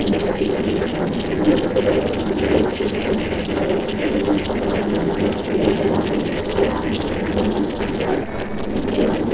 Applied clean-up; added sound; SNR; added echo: neural separator model SepFormer DNS4.